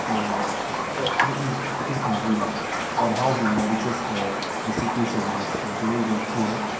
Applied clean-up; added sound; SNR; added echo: none; Raindrop; -1 dB; reverberation time 0.5 s.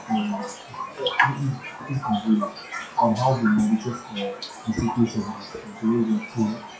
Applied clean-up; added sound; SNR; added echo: classical method WPE with log-MMSE.